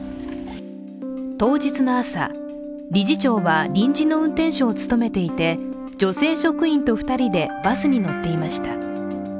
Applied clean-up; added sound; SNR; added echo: none; none; none; none.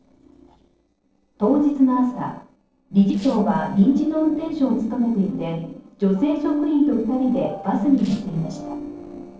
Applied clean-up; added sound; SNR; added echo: neural separator model SepFormer DNS4.